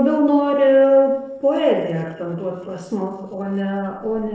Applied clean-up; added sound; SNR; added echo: neural mask model Resemble Enhance denoiser.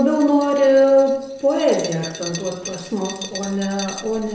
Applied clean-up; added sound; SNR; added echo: none; Glass; 17 dB; none.